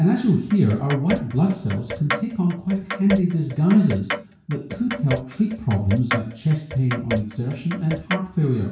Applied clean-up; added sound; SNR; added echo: none; Clock; 10 dB; reverberation time 0.6 s.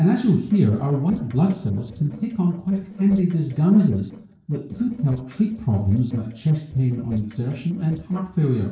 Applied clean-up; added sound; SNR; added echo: neural separator model SepFormer DNS4.